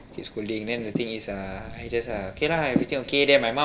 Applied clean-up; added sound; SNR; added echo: none; Thunder; 19 dB; reverberation time 2.0 s.